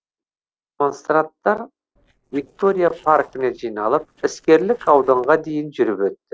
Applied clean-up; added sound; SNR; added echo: neural separator model SepFormer DNS4.